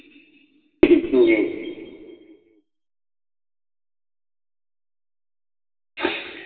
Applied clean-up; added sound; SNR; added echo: none; none; none; reverberation time 2.2 s.